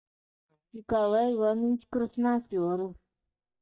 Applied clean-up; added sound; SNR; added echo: neural mask model DeepFilterNet 3.